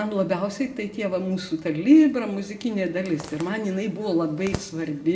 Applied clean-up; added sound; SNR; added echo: none; Zipper (clothing); 20 dB; reverberation time 0.5 s.